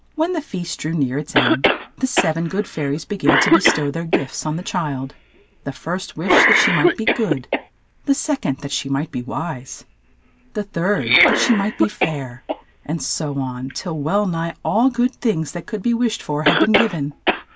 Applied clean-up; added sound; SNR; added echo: none; Cough; 1 dB; none.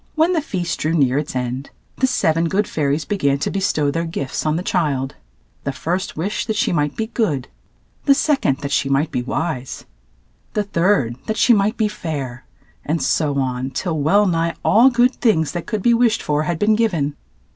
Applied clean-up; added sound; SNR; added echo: none; none; none; none.